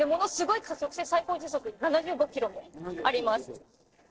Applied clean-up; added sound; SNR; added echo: neural separator model SepFormer DNS4.